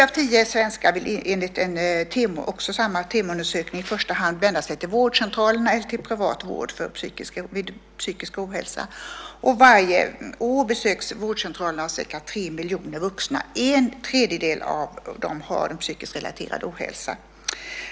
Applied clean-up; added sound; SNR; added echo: none; none; none; none.